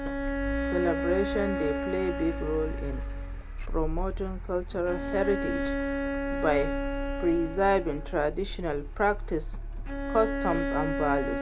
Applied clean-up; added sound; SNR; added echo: none; Car + Bowed string instrument; 1 dB; none.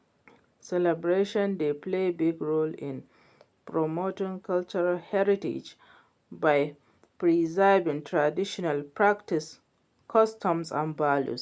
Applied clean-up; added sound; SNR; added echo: none; none; none; none.